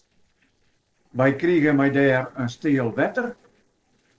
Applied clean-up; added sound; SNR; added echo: neural separator model SepFormer DNS4.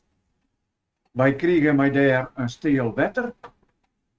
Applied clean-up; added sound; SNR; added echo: neural mask model RNNoise.